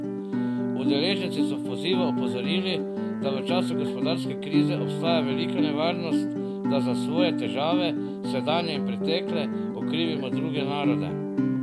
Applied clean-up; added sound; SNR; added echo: none; Guitar; -4 dB; none.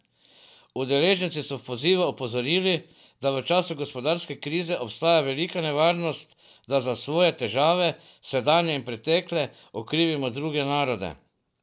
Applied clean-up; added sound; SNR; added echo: none; none; none; none.